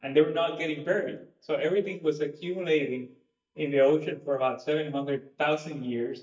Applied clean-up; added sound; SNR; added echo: neural mask model DeepFilterNet 3.